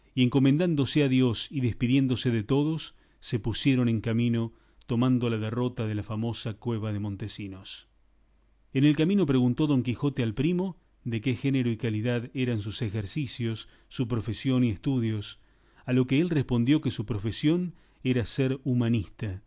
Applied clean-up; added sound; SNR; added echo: none; none; none; none.